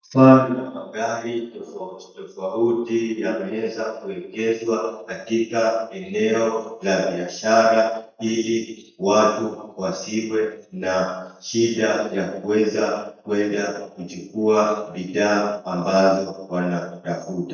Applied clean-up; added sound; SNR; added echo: neural mask model DeepFilterNet 3.